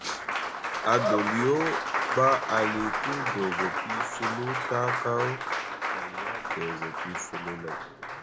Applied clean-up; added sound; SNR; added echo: none; Applause; 0 dB; none.